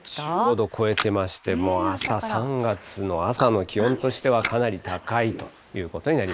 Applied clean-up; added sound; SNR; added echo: neural mask model Resemble Enhance denoiser.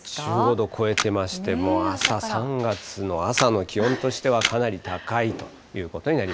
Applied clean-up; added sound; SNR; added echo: none; Camera; 7 dB; none.